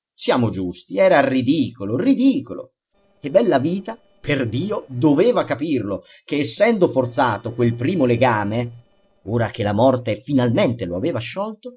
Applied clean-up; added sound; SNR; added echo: neural separator model SepFormer DNS4.